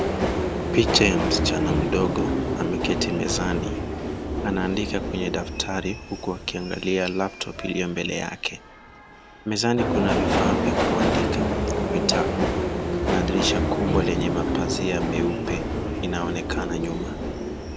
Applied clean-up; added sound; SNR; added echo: none; Subway, metro, underground; -2 dB; none.